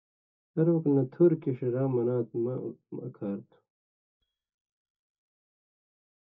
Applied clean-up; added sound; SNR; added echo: neural mask model DeepFilterNet 3.